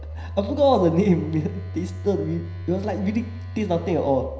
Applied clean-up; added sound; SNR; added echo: none; Telephone; 10 dB; reverberation time 0.9 s.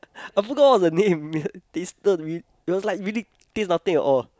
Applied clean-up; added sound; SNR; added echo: none; none; none; none.